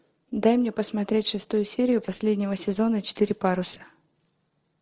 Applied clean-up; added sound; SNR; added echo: neural separator model SepFormer DNS4.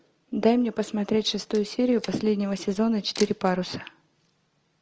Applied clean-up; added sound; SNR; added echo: none; Camera; 20 dB; none.